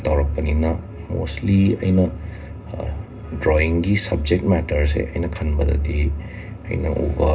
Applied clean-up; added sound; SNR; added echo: none; none; none; reverberation time 0.2 s.